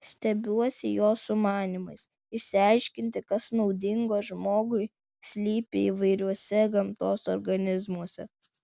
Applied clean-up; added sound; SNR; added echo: none; none; none; none.